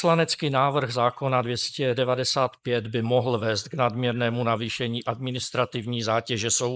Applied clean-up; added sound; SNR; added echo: neural mask model Resemble Enhance denoiser.